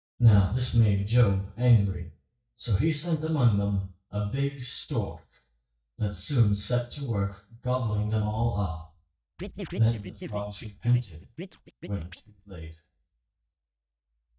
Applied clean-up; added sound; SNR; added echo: neural mask model DeepFilterNet 3.